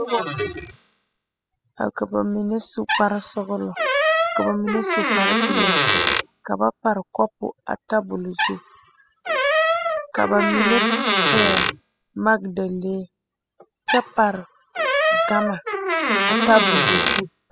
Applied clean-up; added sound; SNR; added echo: classical method spectral subtraction.